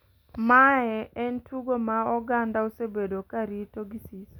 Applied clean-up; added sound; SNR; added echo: none; none; none; none.